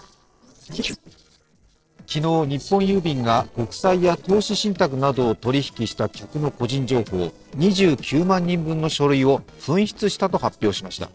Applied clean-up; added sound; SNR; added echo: neural separator model SepFormer DNS4.